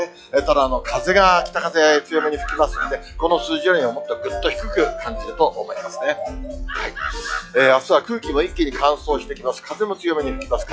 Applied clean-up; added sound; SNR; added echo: classical method log-MMSE.